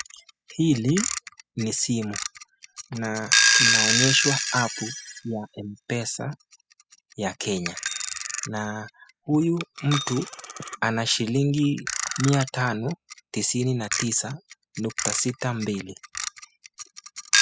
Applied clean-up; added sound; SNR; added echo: classical method spectral subtraction.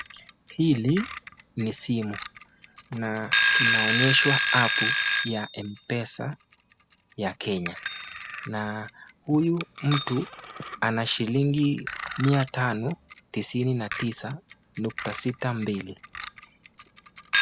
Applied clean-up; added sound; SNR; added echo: none; Alarm / Clock; 0 dB; none.